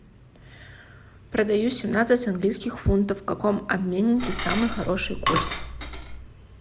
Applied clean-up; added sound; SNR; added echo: none; Cutlery, silverware / Dishes, pots, and pans; 4 dB; none.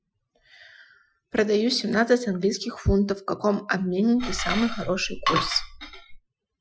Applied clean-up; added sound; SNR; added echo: classical method Wiener filter.